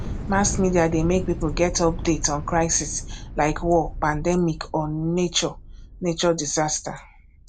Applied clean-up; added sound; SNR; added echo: none; Thunder / Explosion; 9 dB; none.